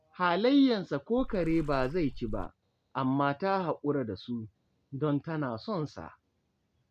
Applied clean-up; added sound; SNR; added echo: none; Water / Splash, splatter; 7 dB; none.